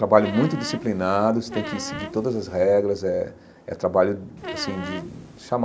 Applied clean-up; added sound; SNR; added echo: none; Squeak; 12 dB; none.